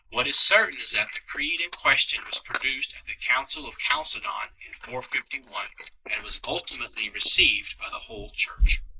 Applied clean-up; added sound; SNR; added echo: neural mask model Resemble Enhance denoiser.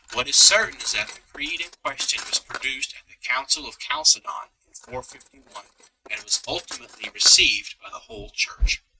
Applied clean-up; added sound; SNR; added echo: neural mask model RNNoise.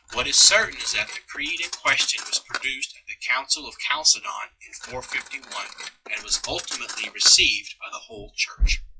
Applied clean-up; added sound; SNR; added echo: classical method log-MMSE.